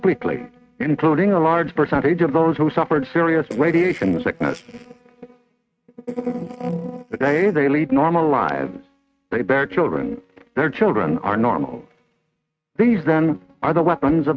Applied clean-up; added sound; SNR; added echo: neural mask model RNNoise.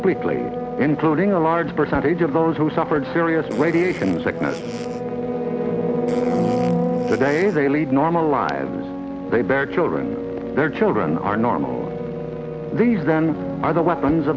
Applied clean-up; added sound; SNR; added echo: none; Fart; 18 dB; none.